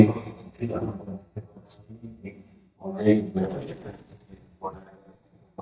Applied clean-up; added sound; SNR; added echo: neural mask model DeepFilterNet 3.